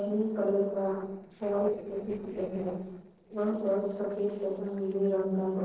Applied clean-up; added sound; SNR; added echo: neural separator model SepFormer DNS4.